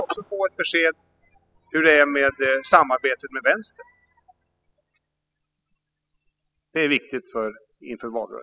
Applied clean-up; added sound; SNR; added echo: classical method spectral subtraction.